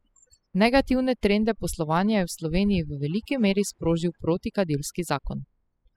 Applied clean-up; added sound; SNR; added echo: classical method spectral subtraction.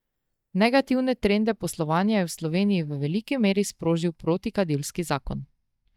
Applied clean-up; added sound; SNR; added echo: neural mask model DeepFilterNet 3.